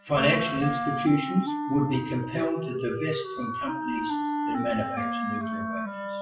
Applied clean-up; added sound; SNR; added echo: classical method WPE with log-MMSE.